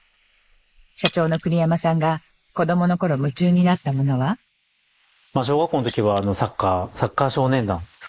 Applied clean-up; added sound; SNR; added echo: neural mask model Resemble Enhance denoiser.